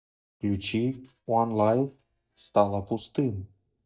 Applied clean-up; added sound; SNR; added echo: neural mask model DeepFilterNet 3.